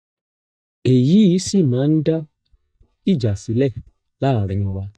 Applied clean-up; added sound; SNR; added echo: neural mask model DeepFilterNet 3.